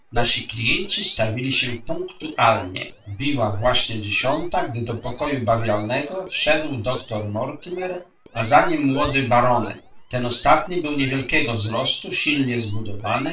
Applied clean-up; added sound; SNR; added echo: neural separator model SepFormer DNS4.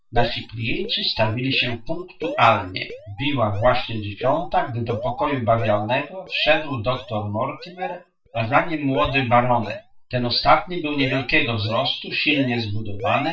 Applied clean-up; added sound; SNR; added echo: neural mask model DeepFilterNet 3.